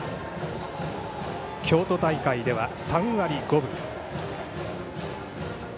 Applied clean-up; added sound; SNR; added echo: none; none; none; none.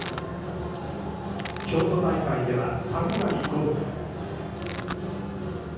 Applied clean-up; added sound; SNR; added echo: none; Domestic sounds, home sounds; 14 dB; reverberation time 1.3 s.